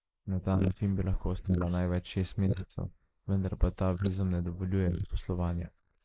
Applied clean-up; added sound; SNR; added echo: neural mask model Resemble Enhance denoiser.